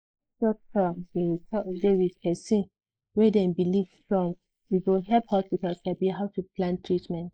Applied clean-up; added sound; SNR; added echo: neural mask model Resemble Enhance denoiser.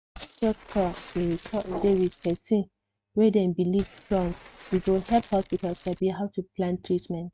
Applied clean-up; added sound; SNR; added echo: neural mask model RNNoise.